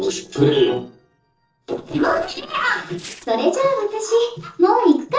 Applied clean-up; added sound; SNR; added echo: neural separator model SepFormer DNS4.